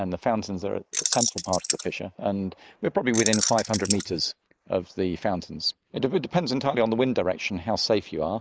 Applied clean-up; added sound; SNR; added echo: neural mask model Resemble Enhance denoiser.